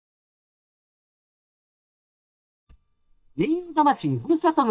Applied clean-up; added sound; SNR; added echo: neural mask model DeepFilterNet 3.